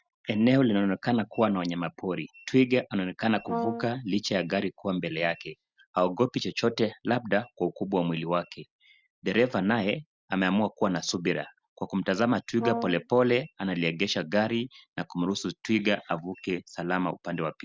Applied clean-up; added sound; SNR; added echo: none; Brass instrument; 6 dB; none.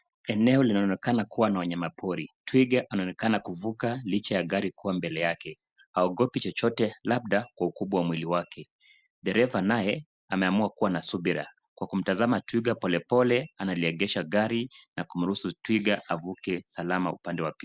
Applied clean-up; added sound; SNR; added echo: neural mask model Resemble Enhance denoiser.